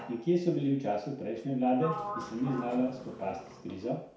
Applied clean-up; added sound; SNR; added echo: none; Sliding door; 12 dB; reverberation time 0.6 s.